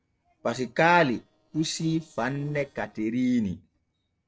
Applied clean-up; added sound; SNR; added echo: neural separator model SepFormer DNS4.